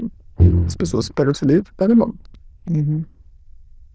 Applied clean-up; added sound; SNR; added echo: neural diffusion model UNIVERSE++.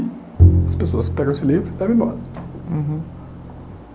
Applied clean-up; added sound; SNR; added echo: none; Bowed string instrument; -3 dB; none.